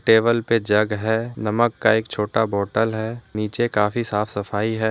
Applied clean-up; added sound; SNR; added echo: none; none; none; none.